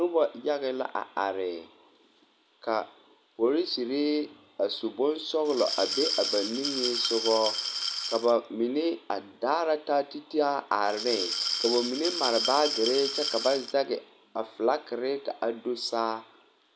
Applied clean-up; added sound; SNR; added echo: none; Glass; 3 dB; none.